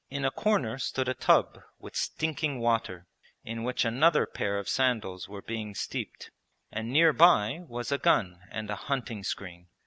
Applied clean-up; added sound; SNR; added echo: none; none; none; none.